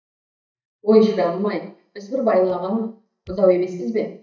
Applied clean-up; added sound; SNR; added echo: neural mask model DeepFilterNet 3.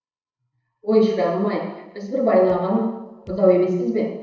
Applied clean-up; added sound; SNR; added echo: neural separator model SepFormer DNS4.